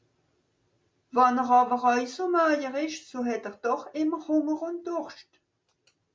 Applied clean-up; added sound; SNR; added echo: none; none; none; none.